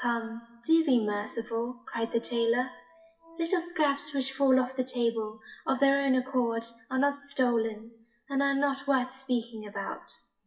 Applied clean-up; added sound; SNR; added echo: classical method WPE with log-MMSE.